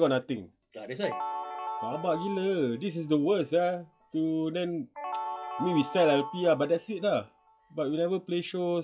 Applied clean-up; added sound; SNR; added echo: classical method log-MMSE.